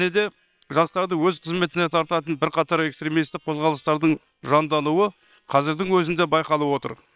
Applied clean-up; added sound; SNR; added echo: neural separator model SepFormer WHAM!.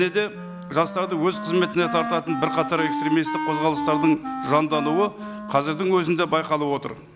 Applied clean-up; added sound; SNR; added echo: none; Wind instrument, woodwind instrument; 7 dB; none.